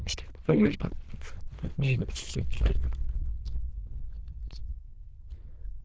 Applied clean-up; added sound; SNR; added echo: neural diffusion model UNIVERSE++.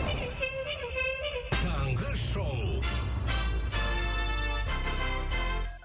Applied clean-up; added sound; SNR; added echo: none; none; none; none.